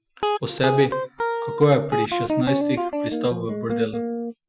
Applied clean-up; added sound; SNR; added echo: classical method Wiener filter.